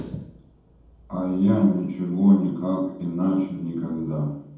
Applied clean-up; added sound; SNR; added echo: none; none; none; reverberation time 0.9 s.